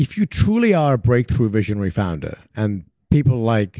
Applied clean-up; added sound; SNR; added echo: none; none; none; none.